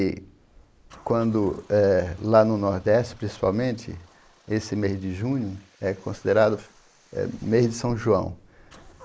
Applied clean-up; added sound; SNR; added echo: neural mask model Resemble Enhance denoiser.